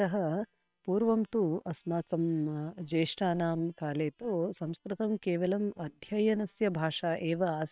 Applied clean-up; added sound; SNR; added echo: neural separator model SepFormer WHAM!.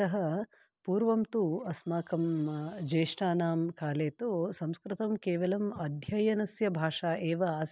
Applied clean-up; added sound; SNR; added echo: none; none; none; none.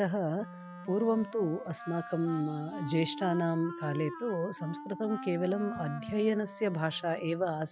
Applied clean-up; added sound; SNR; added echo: classical method log-MMSE.